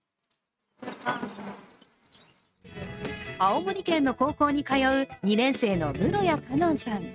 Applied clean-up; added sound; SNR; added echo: neural mask model RNNoise.